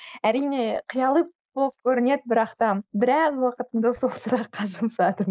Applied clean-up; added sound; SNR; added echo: neural mask model Resemble Enhance denoiser.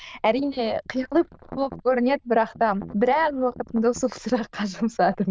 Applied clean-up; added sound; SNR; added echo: neural diffusion model UNIVERSE++.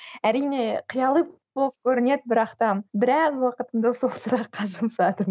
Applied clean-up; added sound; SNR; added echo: none; none; none; none.